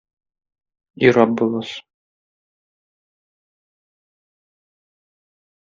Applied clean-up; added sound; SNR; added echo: neural mask model Resemble Enhance denoiser.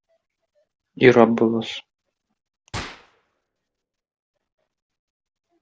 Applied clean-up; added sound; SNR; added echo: none; Gunshot, gunfire; 17 dB; none.